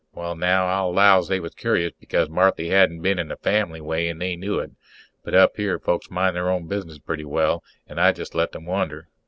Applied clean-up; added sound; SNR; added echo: none; none; none; none.